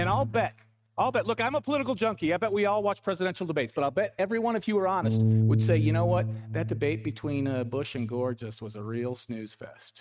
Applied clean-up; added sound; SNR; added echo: neural mask model RNNoise.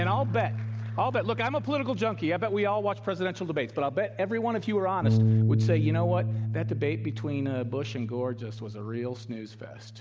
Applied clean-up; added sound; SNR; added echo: none; Bass guitar; 1 dB; none.